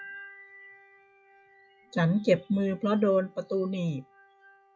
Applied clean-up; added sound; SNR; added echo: classical method log-MMSE.